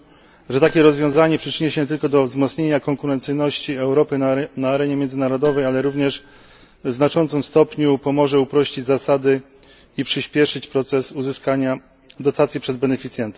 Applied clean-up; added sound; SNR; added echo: none; Marimba, xylophone; 20 dB; none.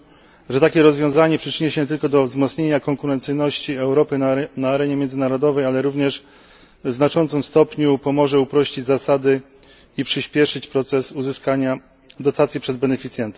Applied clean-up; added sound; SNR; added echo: none; none; none; none.